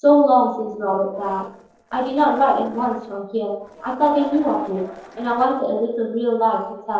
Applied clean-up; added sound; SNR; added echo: neural separator model SepFormer DNS4.